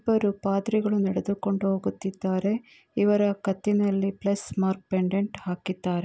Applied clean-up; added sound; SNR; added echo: none; none; none; none.